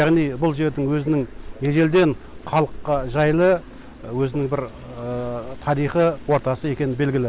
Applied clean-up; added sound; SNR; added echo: none; none; none; none.